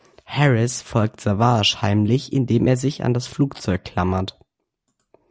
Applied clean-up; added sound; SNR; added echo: none; none; none; none.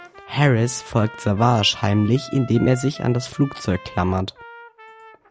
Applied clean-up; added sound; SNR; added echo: none; Trumpet; 19 dB; none.